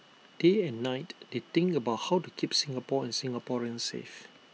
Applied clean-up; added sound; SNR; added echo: none; none; none; none.